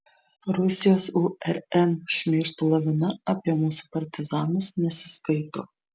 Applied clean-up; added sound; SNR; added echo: none; none; none; none.